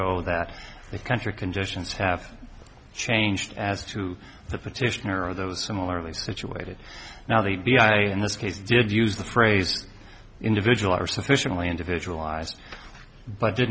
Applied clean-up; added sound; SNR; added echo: none; none; none; none.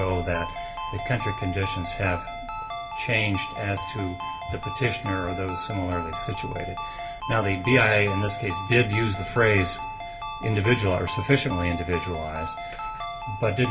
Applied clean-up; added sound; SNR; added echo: none; Ringtone; 8 dB; reverberation time 0.2 s.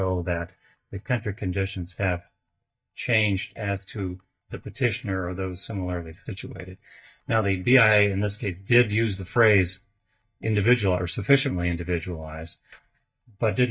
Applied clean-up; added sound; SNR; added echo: neural mask model DeepFilterNet 3.